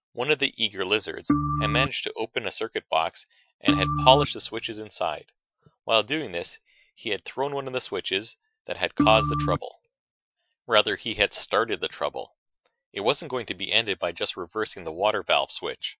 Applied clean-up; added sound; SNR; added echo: classical method Wiener filter.